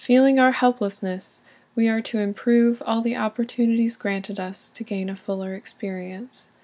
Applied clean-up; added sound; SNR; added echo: none; none; none; none.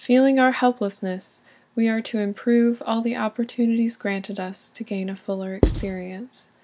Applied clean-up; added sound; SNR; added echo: none; Writing; 0 dB; none.